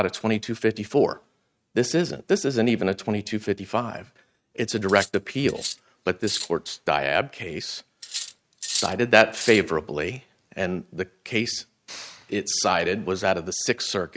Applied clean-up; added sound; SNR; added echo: neural mask model RNNoise.